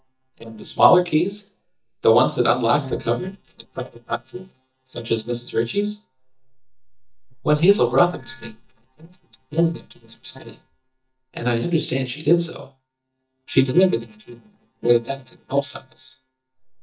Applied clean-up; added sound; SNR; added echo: neural mask model DeepFilterNet 3.